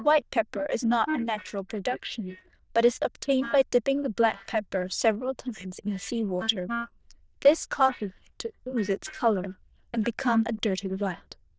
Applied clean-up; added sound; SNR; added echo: neural diffusion model UNIVERSE++.